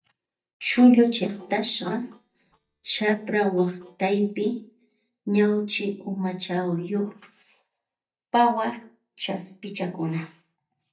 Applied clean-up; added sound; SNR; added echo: neural mask model DeepFilterNet 3.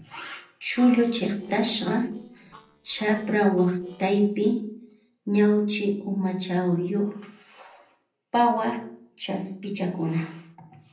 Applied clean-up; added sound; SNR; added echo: neural separator model SepFormer DNS4.